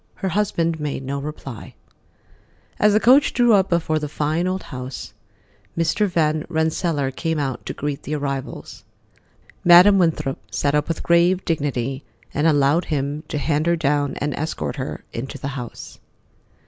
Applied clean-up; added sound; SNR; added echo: none; none; none; none.